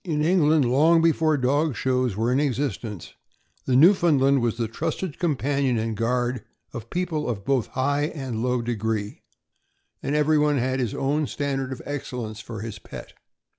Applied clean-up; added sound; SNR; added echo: none; none; none; none.